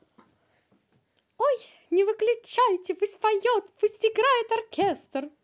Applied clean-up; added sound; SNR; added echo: none; none; none; none.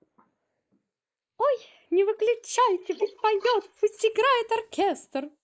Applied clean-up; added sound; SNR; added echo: neural mask model Resemble Enhance denoiser.